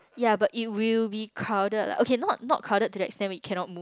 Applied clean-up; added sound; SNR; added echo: none; none; none; none.